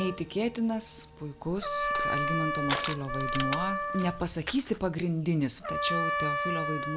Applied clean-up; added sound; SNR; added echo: none; Trumpet + Crushing; 1 dB; none.